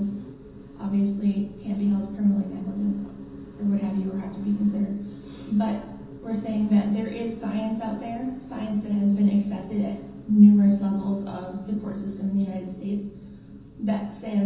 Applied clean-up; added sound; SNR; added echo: none; Insect; 19 dB; reverberation time 0.6 s.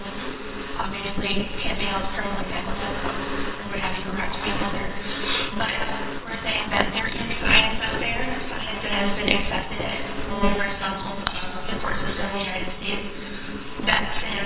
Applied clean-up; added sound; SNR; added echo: neural separator model SepFormer WHAMR!.